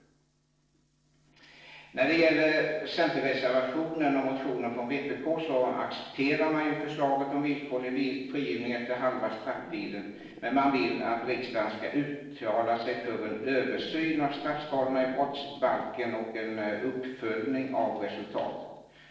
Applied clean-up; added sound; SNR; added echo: neural separator model SepFormer DNS4.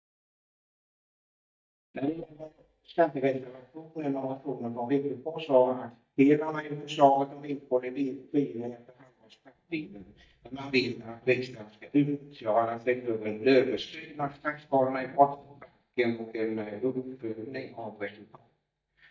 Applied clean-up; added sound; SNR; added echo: neural mask model DeepFilterNet 3.